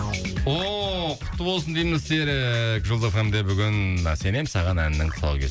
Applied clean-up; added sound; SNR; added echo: none; Marimba, xylophone; 18 dB; none.